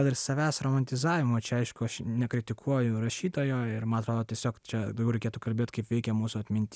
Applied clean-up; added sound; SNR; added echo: none; none; none; none.